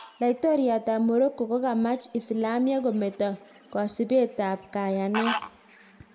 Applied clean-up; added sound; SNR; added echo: none; Fowl; 15 dB; reverberation time 1.0 s.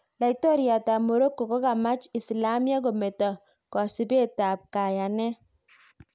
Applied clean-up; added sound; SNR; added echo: none; none; none; none.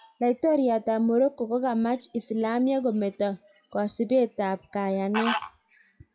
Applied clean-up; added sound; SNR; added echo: classical method WPE with log-MMSE.